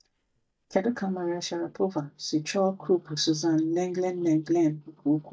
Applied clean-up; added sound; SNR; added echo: neural mask model DeepFilterNet 3.